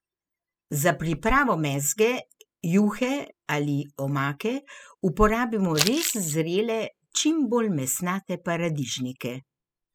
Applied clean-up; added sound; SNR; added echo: classical method spectral subtraction.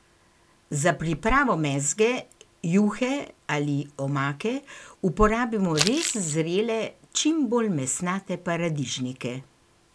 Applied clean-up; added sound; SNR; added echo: none; Crumpling, crinkling; 3 dB; none.